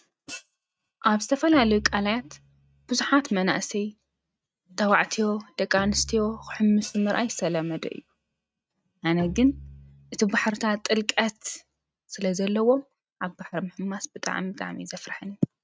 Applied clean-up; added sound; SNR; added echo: neural mask model RNNoise.